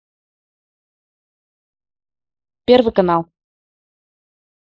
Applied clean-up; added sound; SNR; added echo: neural mask model Resemble Enhance denoiser.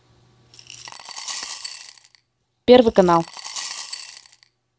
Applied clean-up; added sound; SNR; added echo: none; Coin (dropping) / Glass; 14 dB; none.